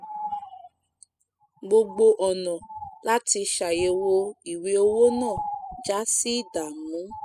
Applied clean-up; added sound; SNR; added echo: classical method spectral subtraction.